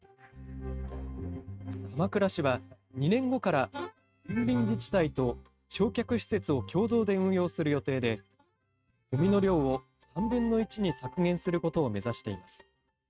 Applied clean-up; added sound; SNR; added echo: neural mask model RNNoise.